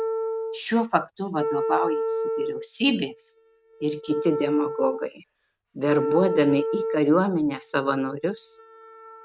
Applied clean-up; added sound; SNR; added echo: neural mask model RNNoise.